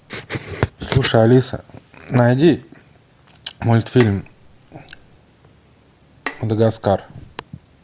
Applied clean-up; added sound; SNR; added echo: none; Bowed string instrument; 16 dB; none.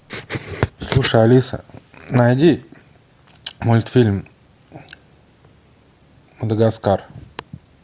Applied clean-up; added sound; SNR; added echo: none; none; none; none.